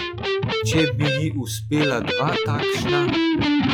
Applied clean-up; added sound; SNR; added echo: classical method log-MMSE.